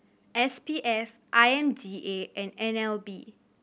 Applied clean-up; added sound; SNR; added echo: none; none; none; none.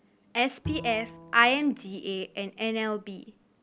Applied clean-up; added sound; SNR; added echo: none; Bowed string instrument; 15 dB; none.